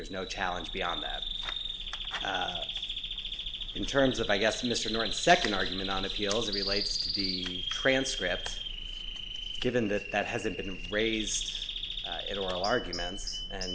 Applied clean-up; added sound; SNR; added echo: none; Bird vocalization, bird call, bird song; 5 dB; none.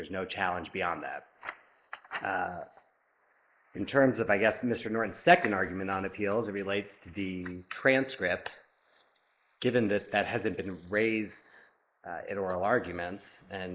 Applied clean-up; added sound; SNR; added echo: neural mask model Resemble Enhance denoiser.